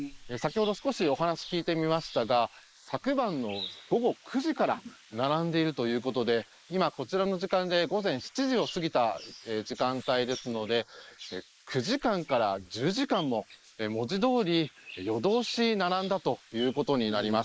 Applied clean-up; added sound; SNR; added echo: neural mask model Resemble Enhance denoiser.